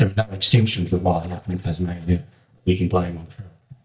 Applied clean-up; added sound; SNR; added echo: neural mask model DeepFilterNet 3.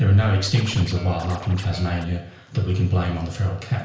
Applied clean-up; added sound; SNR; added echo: none; Scratching (performance technique); 17 dB; reverberation time 0.5 s.